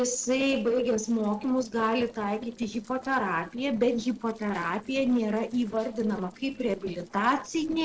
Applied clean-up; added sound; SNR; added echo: neural separator model SepFormer DNS4.